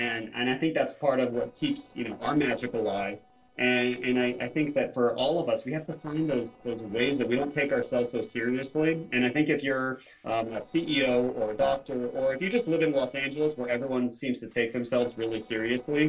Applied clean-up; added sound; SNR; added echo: neural separator model SepFormer DNS4.